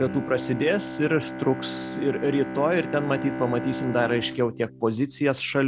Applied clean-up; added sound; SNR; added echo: none; Bowed string instrument; 9 dB; none.